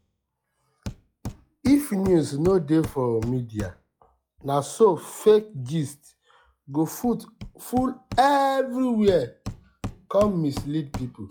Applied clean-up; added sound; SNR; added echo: classical method log-MMSE.